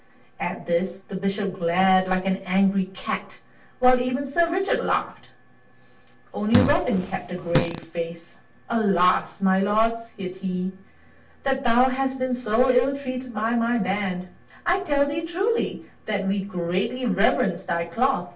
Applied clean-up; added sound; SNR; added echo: none; Fart; 3 dB; reverberation time 0.3 s.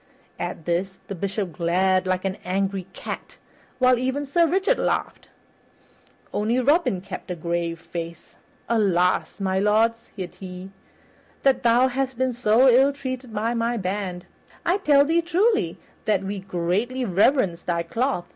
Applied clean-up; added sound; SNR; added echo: none; none; none; none.